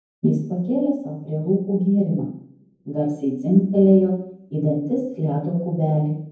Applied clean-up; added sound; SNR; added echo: none; none; none; reverberation time 0.9 s.